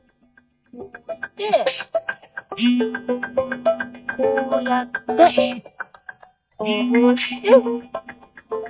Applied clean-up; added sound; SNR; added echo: neural mask model DeepFilterNet 3.